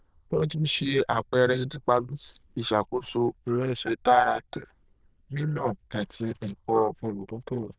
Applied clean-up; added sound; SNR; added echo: neural diffusion model UNIVERSE++.